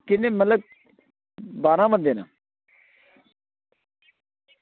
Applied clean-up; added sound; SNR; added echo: none; none; none; none.